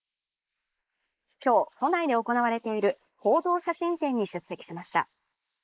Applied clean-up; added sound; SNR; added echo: neural mask model Resemble Enhance denoiser.